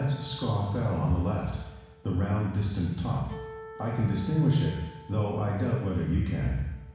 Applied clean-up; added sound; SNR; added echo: none; Acoustic guitar; 20 dB; reverberation time 1.1 s.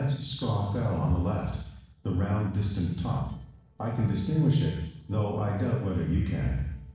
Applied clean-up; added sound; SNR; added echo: neural separator model SepFormer DNS4.